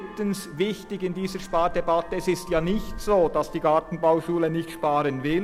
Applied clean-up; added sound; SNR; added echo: none; Vehicle horn, car horn, honking; 13 dB; none.